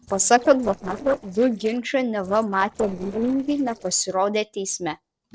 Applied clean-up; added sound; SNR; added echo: neural separator model SepFormer DNS4.